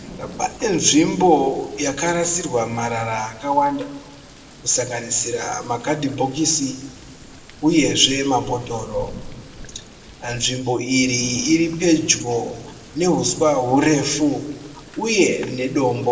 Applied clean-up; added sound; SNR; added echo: none; Thunder / Rain; 19 dB; reverberation time 1.0 s.